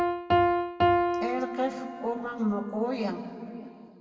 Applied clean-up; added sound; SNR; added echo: none; Piano; -4 dB; reverberation time 2.2 s.